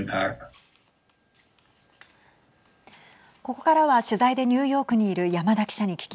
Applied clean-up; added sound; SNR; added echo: none; none; none; none.